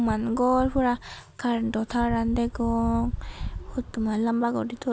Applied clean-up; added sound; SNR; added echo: none; none; none; none.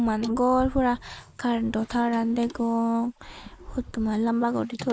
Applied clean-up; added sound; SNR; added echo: neural mask model Resemble Enhance denoiser.